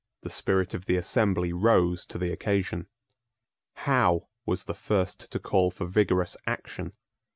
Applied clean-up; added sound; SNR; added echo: none; none; none; none.